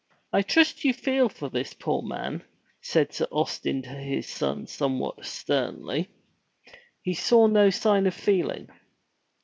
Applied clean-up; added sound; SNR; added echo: none; none; none; none.